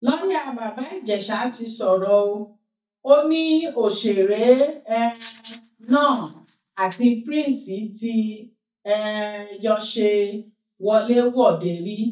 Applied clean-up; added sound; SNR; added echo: neural mask model DeepFilterNet 3.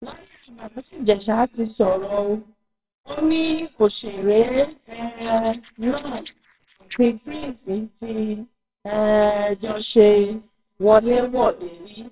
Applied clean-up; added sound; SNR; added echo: neural separator model SepFormer WHAMR!.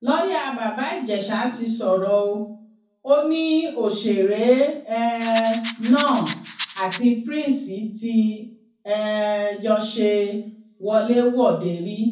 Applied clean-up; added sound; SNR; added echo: none; Rattle; 12 dB; reverberation time 0.6 s.